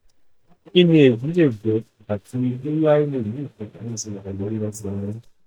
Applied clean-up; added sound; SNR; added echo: neural mask model DeepFilterNet 3.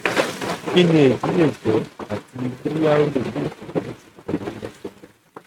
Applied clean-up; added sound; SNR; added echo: neural mask model RNNoise.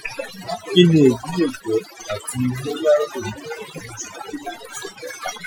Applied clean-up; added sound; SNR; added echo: classical method Wiener filter.